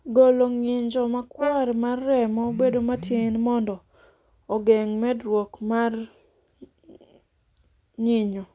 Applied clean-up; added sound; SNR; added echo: none; Brass instrument; 13 dB; none.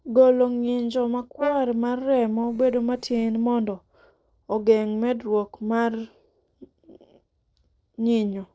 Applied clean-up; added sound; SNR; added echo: neural separator model SepFormer DNS4.